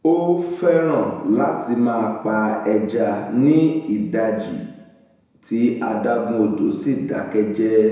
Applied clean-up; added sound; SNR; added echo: none; none; none; reverberation time 1.0 s.